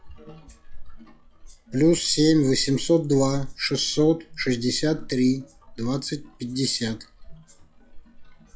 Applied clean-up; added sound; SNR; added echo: classical method log-MMSE.